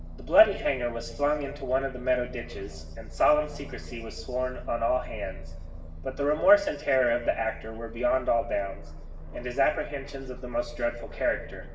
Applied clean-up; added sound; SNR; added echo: none; Aircraft; 11 dB; reverberation time 0.7 s.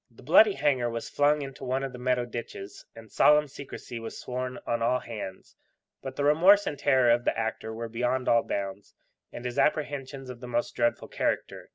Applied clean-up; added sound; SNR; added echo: none; none; none; none.